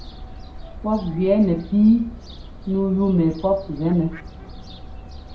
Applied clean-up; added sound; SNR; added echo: none; Fowl; 14 dB; reverberation time 0.5 s.